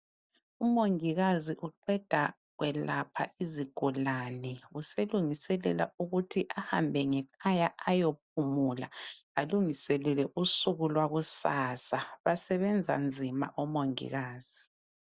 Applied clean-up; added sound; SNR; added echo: none; none; none; none.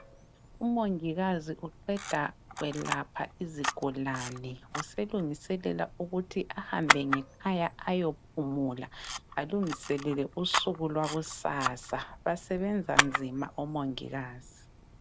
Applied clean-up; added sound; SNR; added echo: none; Camera; 4 dB; none.